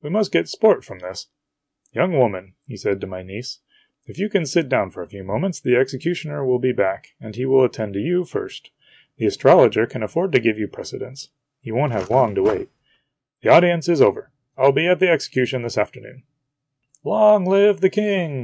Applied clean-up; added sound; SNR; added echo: neural mask model RNNoise.